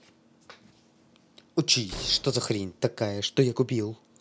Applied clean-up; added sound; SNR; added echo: none; Slam; 16 dB; none.